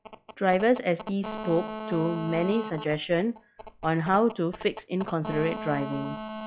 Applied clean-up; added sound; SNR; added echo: classical method log-MMSE.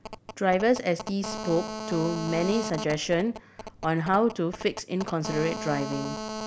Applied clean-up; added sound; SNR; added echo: none; Telephone; 9 dB; none.